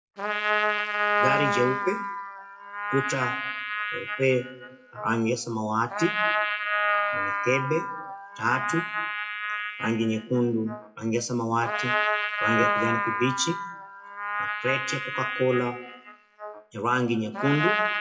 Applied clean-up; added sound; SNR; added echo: classical method WPE with log-MMSE.